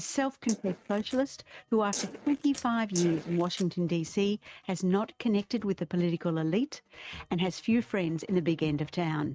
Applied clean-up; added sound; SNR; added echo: neural mask model RNNoise.